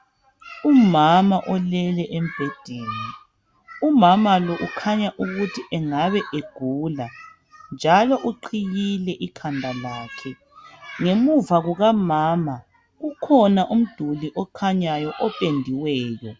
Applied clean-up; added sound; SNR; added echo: none; none; none; none.